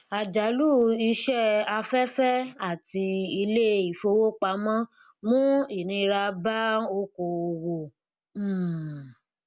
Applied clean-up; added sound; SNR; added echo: none; none; none; none.